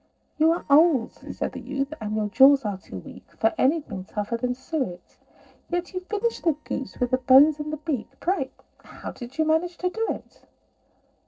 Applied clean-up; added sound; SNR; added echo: neural separator model SepFormer DNS4.